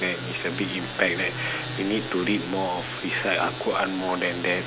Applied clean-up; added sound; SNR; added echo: none; Fart; 16 dB; none.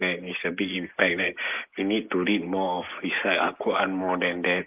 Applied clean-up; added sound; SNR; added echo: neural mask model Resemble Enhance denoiser.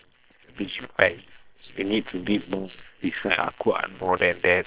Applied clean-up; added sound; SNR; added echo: neural separator model SepFormer WHAM!.